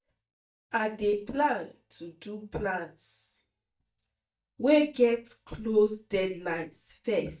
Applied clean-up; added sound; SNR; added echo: neural mask model DeepFilterNet 3.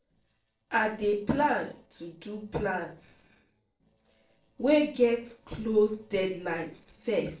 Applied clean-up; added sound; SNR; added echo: neural separator model SepFormer DNS4.